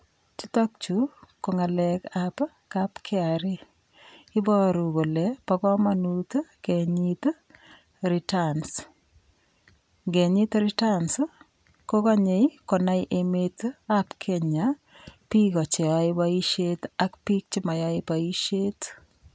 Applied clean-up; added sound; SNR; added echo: none; none; none; none.